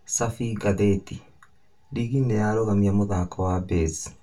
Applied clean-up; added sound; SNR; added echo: none; none; none; reverberation time 0.2 s.